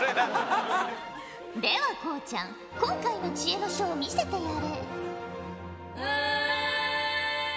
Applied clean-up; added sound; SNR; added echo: none; none; none; none.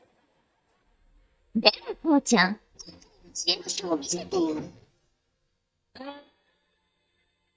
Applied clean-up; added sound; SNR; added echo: neural mask model DeepFilterNet 3.